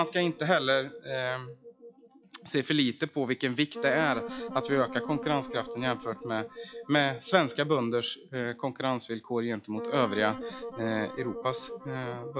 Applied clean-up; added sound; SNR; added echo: classical method log-MMSE.